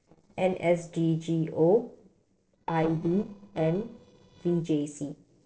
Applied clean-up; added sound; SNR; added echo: neural separator model SepFormer DNS4.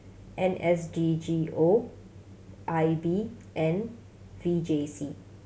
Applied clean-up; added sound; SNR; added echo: none; none; none; none.